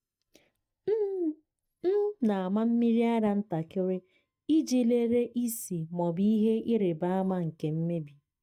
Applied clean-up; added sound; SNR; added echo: neural mask model DeepFilterNet 3.